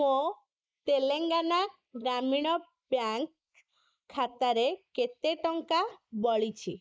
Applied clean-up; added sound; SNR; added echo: neural mask model Resemble Enhance denoiser.